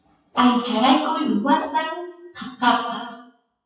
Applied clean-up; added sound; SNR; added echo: classical method WPE with log-MMSE.